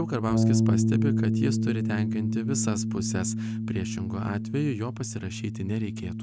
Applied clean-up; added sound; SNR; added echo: none; Bass guitar; -4 dB; none.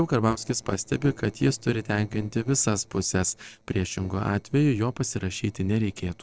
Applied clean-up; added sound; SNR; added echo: neural separator model SepFormer DNS4.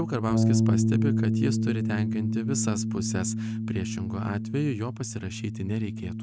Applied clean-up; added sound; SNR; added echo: neural mask model RNNoise.